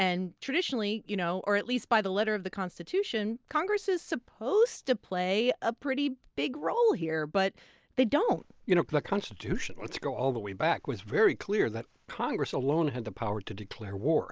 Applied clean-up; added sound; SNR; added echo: none; none; none; none.